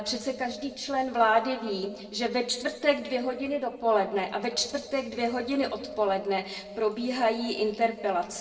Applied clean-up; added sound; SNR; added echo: neural separator model SepFormer DNS4.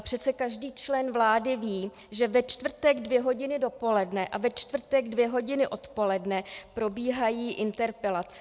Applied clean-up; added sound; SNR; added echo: none; none; none; none.